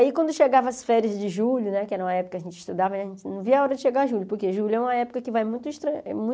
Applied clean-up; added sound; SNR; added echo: none; none; none; none.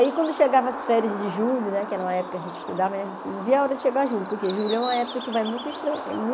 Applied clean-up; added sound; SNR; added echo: none; Bird; 9 dB; none.